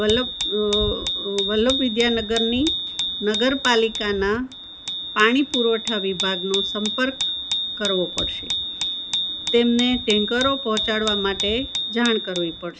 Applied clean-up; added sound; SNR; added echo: none; Bicycle bell; 4 dB; none.